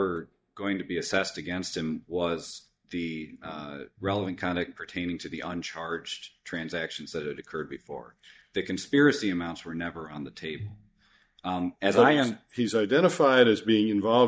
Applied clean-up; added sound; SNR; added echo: neural mask model DeepFilterNet 3.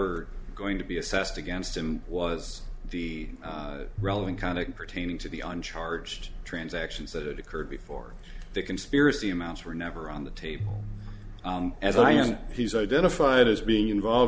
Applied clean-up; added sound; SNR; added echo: none; Piano; 11 dB; none.